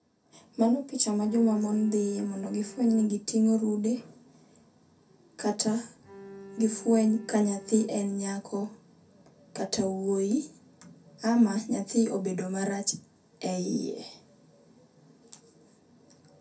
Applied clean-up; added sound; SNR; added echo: none; Bowed string instrument; 17 dB; reverberation time 0.3 s.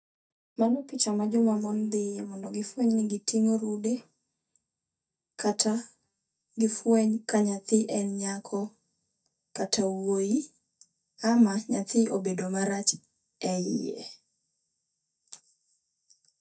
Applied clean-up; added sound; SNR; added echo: neural mask model DeepFilterNet 3.